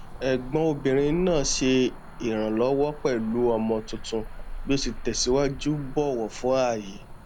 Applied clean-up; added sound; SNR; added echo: none; Cricket / Motor vehicle (road); 11 dB; none.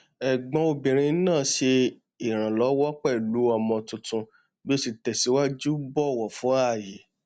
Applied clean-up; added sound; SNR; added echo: none; none; none; none.